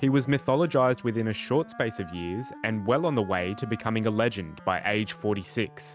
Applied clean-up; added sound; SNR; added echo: none; Wind instrument, woodwind instrument; 19 dB; none.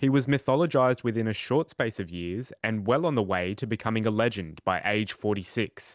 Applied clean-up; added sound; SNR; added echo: none; none; none; none.